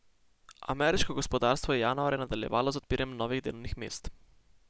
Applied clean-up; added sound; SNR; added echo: none; none; none; none.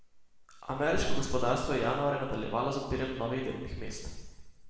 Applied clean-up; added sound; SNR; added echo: none; none; none; reverberation time 1.1 s.